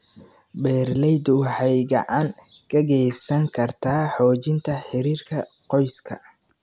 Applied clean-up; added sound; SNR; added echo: none; none; none; none.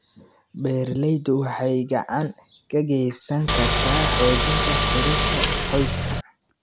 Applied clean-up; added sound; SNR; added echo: none; Car; -3 dB; none.